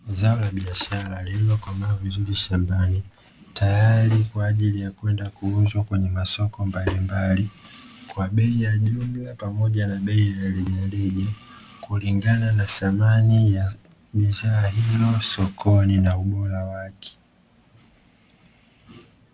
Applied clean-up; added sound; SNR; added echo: none; none; none; none.